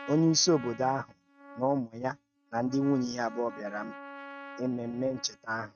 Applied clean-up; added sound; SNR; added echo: neural mask model RNNoise.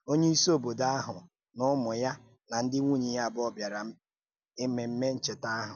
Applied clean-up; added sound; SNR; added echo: none; none; none; none.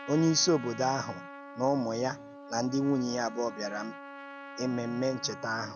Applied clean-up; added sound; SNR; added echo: none; Trumpet; 14 dB; none.